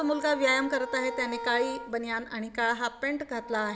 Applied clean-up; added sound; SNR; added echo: none; Wind instrument, woodwind instrument; 11 dB; none.